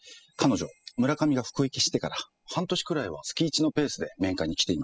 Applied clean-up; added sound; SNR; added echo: classical method spectral subtraction.